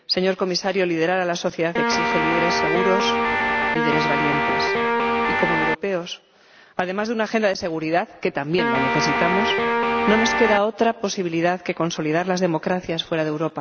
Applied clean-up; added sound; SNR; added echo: none; Guitar; -3 dB; none.